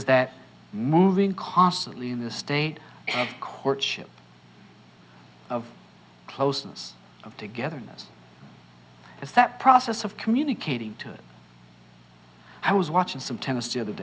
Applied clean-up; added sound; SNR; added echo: none; none; none; none.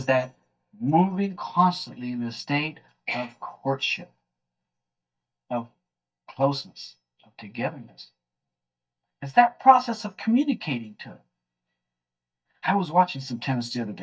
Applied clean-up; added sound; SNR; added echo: neural mask model DeepFilterNet 3.